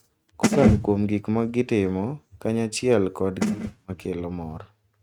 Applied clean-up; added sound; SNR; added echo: neural mask model RNNoise.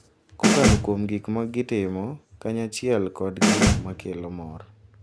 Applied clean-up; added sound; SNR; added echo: none; Snare drum; -4 dB; none.